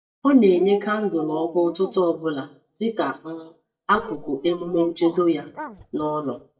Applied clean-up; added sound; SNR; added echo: neural mask model DeepFilterNet 3.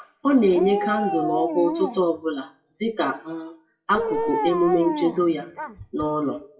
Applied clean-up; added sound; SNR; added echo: classical method WPE with log-MMSE.